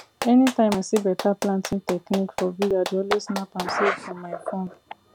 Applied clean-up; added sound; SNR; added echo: none; Clapping; 12 dB; none.